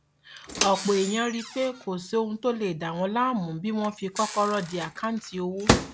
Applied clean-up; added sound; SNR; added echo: none; Microwave oven; 5 dB; none.